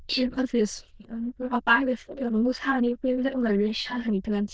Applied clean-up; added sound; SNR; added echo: neural diffusion model UNIVERSE++.